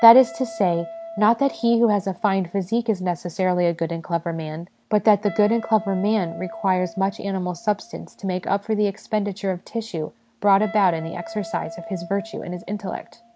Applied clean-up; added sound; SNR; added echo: none; Guitar; 18 dB; none.